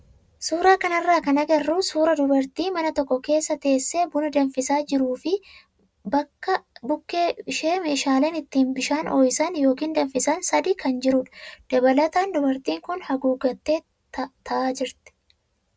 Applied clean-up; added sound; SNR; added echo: none; none; none; none.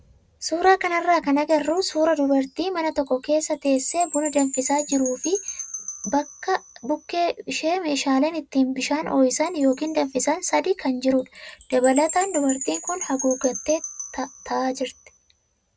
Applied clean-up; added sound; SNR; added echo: none; Wind chime; 14 dB; none.